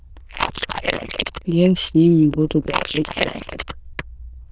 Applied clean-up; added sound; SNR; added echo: neural diffusion model UNIVERSE++.